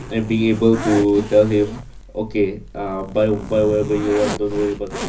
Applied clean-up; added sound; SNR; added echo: none; Zipper (clothing); 11 dB; reverberation time 0.4 s.